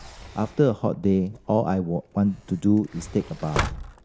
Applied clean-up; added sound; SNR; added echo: none; Sliding door; 11 dB; none.